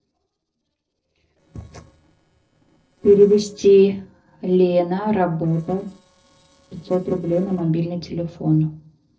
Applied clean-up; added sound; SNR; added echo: neural separator model SepFormer DNS4.